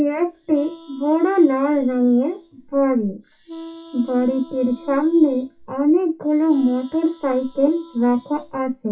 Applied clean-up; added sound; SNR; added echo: classical method WPE with log-MMSE.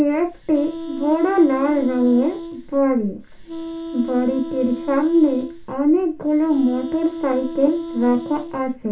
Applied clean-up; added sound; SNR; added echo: none; Wind instrument, woodwind instrument; 12 dB; reverberation time 0.3 s.